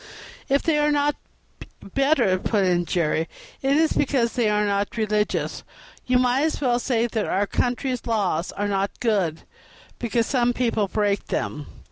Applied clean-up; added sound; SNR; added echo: none; none; none; none.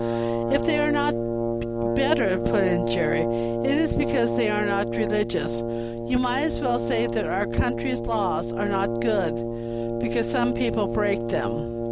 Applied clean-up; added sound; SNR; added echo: none; Brass instrument; 0 dB; none.